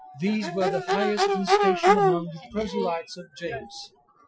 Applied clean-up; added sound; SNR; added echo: classical method Wiener filter.